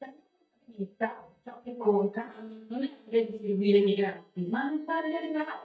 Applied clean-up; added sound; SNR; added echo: neural mask model DeepFilterNet 3.